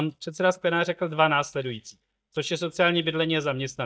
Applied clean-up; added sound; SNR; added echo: neural mask model DeepFilterNet 3.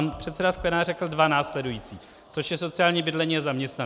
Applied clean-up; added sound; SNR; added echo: none; none; none; none.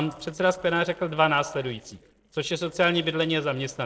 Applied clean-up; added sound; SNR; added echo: neural separator model SepFormer DNS4.